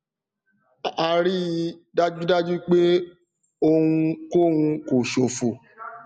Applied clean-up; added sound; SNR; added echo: none; none; none; none.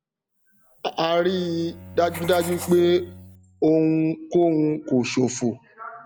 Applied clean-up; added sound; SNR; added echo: none; Bowed string instrument + Writing; 18 dB; none.